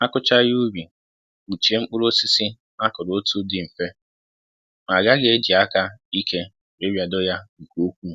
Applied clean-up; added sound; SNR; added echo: none; none; none; none.